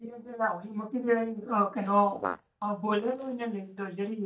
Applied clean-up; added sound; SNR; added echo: neural mask model DeepFilterNet 3.